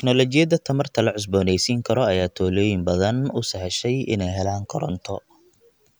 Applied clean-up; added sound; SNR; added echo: none; none; none; none.